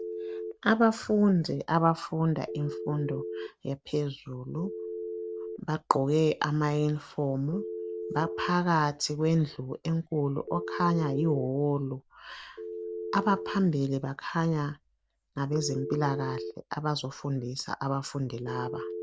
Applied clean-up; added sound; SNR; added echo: none; Telephone; 11 dB; none.